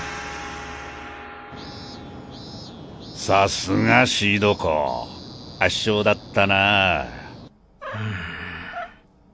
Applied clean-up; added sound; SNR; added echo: none; none; none; none.